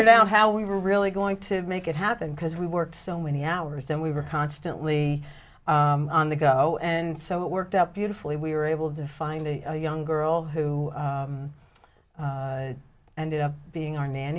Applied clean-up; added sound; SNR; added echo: none; none; none; none.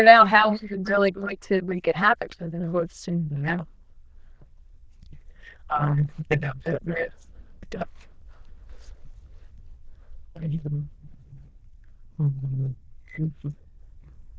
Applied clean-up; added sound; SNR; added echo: neural diffusion model UNIVERSE++.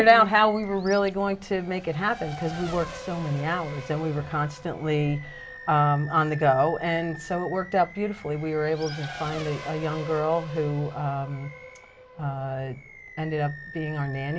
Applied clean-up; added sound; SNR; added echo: none; Animal + Race car, auto racing / Accelerating, revving, vroom; 15 dB; none.